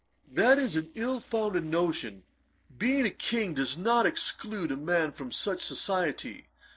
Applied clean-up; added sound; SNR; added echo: neural separator model SepFormer DNS4.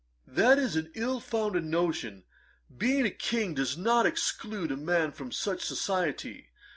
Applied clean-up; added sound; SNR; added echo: none; none; none; none.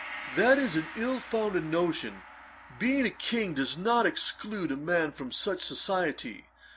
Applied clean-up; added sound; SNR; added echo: none; Gong; 16 dB; none.